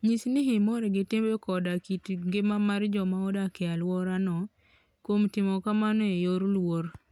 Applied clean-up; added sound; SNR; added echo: none; none; none; none.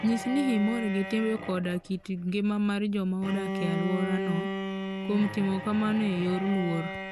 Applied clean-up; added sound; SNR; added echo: none; Bowed string instrument; 7 dB; none.